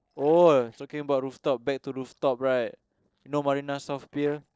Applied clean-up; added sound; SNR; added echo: neural separator model SepFormer DNS4.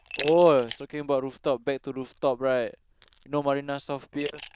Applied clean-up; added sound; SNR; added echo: neural diffusion model UNIVERSE++.